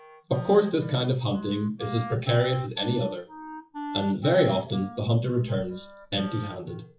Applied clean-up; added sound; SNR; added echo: classical method WPE with log-MMSE.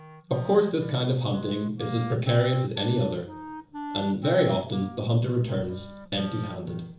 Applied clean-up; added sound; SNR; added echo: none; Wind instrument, woodwind instrument; 13 dB; reverberation time 0.6 s.